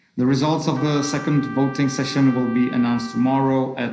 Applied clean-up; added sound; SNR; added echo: none; Trumpet; 16 dB; reverberation time 0.5 s.